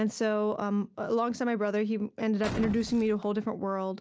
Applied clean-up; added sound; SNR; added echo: none; Boom; 10 dB; none.